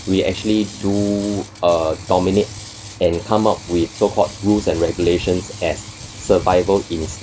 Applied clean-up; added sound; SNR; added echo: none; Ratchet, pawl; 19 dB; none.